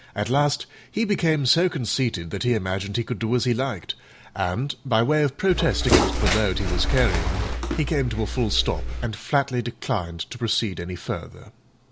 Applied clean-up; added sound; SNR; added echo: none; Bird; -1 dB; none.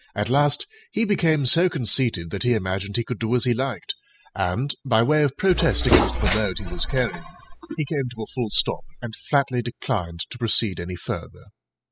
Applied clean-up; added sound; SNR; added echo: classical method spectral subtraction.